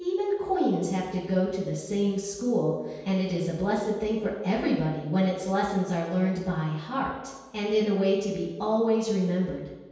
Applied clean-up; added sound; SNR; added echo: none; none; none; reverberation time 1.2 s.